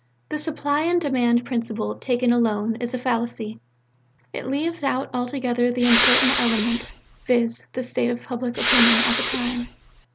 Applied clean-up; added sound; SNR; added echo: none; Respiratory sounds; 0 dB; none.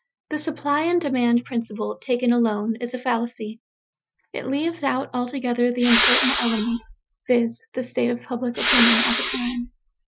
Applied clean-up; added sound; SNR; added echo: classical method Wiener filter.